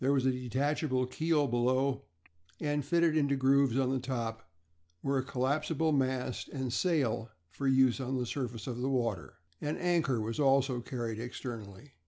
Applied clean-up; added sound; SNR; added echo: none; none; none; none.